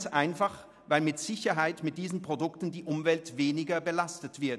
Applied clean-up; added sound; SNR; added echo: none; none; none; none.